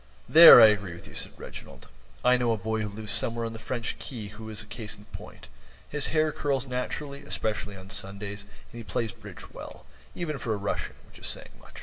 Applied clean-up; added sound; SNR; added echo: none; none; none; reverberation time 0.8 s.